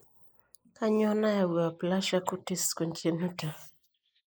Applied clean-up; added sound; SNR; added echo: neural mask model Resemble Enhance denoiser.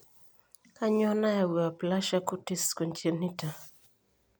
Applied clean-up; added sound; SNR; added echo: none; none; none; none.